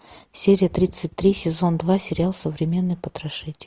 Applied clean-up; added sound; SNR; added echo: none; none; none; none.